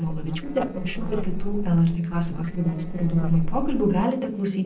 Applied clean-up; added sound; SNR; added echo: neural separator model SepFormer DNS4.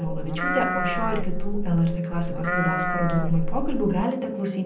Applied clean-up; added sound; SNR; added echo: none; Livestock, farm animals, working animals; -1 dB; reverberation time 0.6 s.